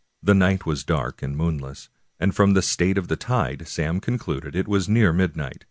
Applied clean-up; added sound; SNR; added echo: none; none; none; none.